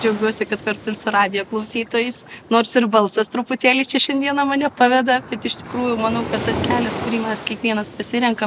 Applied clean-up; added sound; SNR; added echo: none; Waves, surf; 12 dB; none.